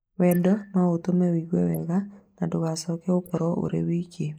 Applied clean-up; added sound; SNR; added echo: neural mask model Resemble Enhance denoiser.